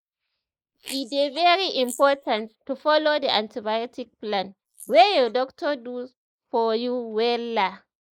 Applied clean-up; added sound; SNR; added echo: neural mask model Resemble Enhance denoiser.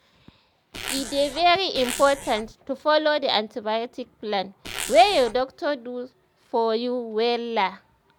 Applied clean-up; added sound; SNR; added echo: none; Zipper (clothing); 10 dB; none.